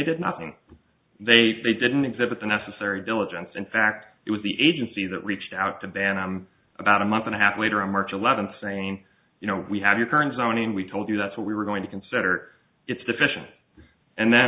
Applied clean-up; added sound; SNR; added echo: none; none; none; none.